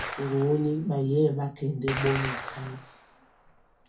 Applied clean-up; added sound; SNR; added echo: none; Gunshot, gunfire; 10 dB; reverberation time 0.3 s.